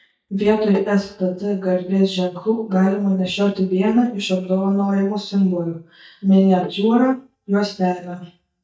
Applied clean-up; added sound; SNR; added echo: neural mask model DeepFilterNet 3.